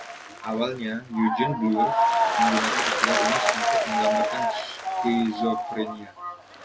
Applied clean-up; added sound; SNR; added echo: none; Applause; 6 dB; none.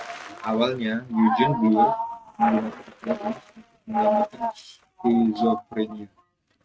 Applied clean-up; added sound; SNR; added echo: neural mask model RNNoise.